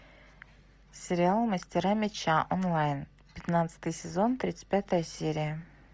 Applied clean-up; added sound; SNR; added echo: none; none; none; none.